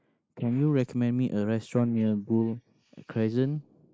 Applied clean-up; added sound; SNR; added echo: neural mask model Resemble Enhance denoiser.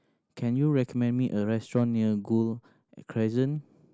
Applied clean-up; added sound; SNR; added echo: none; none; none; none.